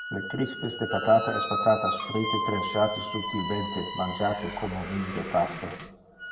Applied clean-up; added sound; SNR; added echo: none; Squeak; 5 dB; reverberation time 1.3 s.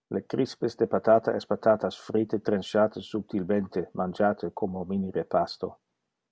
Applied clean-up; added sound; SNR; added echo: none; none; none; none.